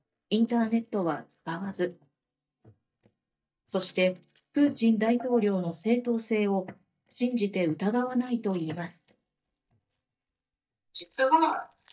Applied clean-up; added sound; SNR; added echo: neural mask model DeepFilterNet 3.